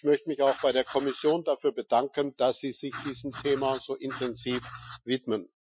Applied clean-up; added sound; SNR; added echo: classical method Wiener filter.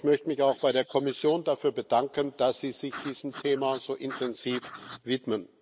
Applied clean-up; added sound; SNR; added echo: neural mask model Resemble Enhance denoiser.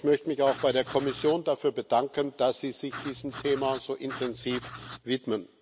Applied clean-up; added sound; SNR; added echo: none; Writing; 14 dB; none.